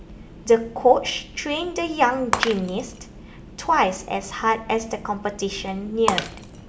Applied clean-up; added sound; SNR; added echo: none; Shatter; 11 dB; none.